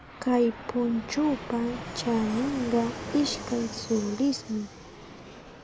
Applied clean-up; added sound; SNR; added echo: none; Fixed-wing aircraft, airplane; 11 dB; none.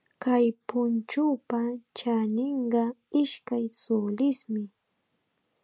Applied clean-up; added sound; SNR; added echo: none; none; none; none.